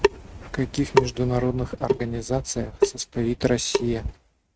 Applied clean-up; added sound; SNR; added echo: neural mask model RNNoise.